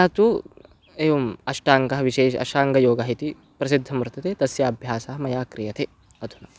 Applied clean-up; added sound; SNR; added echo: none; none; none; none.